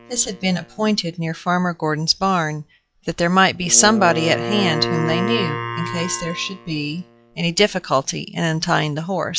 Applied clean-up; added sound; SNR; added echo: classical method log-MMSE.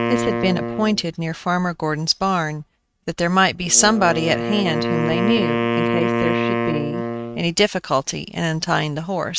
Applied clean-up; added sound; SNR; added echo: neural mask model RNNoise.